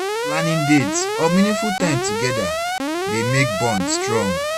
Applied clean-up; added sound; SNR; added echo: none; Alarm; 1 dB; none.